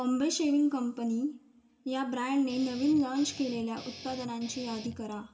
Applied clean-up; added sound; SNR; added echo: none; Guitar; 16 dB; reverberation time 1.1 s.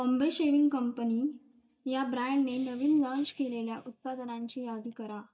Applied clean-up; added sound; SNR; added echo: neural mask model DeepFilterNet 3.